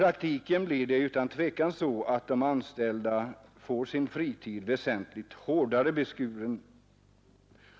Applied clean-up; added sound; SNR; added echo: none; none; none; none.